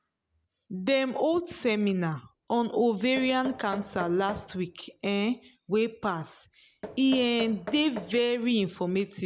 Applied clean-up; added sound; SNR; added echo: none; Knock; 16 dB; none.